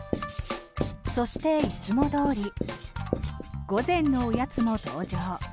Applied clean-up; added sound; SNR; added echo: none; Writing; 8 dB; none.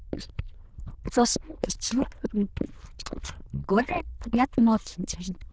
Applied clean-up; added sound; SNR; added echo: neural diffusion model UNIVERSE++.